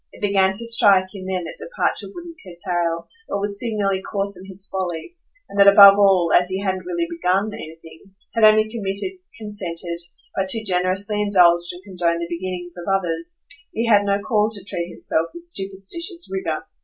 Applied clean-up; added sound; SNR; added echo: none; none; none; none.